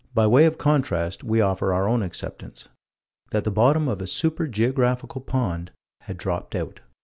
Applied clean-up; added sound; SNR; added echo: none; none; none; none.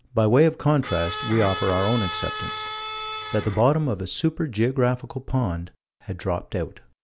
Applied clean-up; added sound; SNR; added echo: none; Bowed string instrument; 8 dB; none.